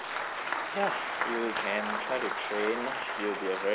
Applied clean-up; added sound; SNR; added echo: none; Applause; 0 dB; none.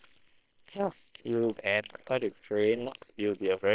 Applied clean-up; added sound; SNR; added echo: neural separator model SepFormer WHAM!.